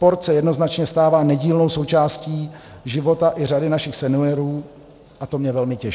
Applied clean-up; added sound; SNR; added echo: none; none; none; none.